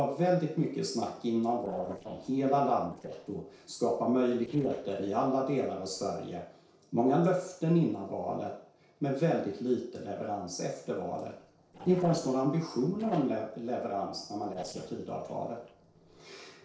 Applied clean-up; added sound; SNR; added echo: neural separator model SepFormer DNS4.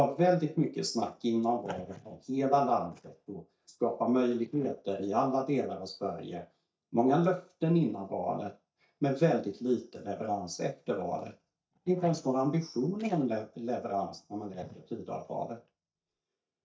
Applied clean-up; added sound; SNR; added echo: neural mask model DeepFilterNet 3.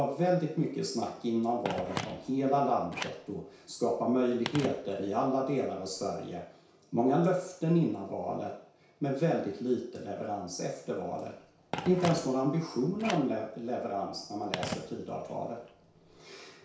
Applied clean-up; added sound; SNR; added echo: none; Telephone; 14 dB; reverberation time 0.6 s.